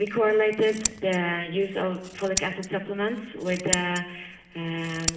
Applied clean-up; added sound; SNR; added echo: none; Scissors; 8 dB; reverberation time 1.1 s.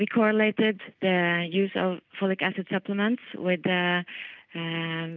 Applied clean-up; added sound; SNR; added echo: none; none; none; none.